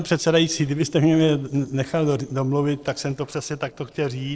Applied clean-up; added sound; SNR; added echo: neural separator model SepFormer DNS4.